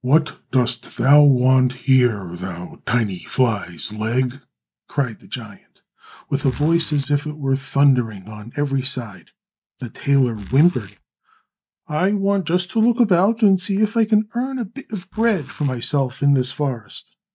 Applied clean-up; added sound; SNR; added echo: neural mask model DeepFilterNet 3.